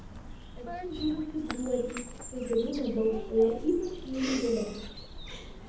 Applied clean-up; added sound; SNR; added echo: none; Bird vocalization, bird call, bird song; 9 dB; reverberation time 0.8 s.